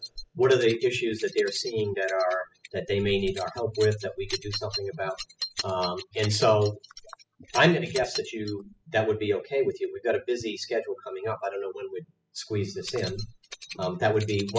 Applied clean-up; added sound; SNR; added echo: classical method spectral subtraction.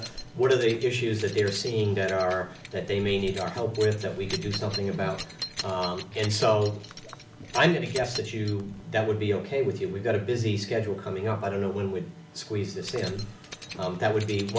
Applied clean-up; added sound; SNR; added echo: none; Keys jangling; 15 dB; none.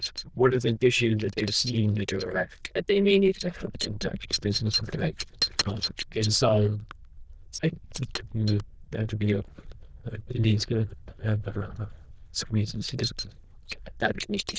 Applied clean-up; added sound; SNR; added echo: neural diffusion model UNIVERSE++.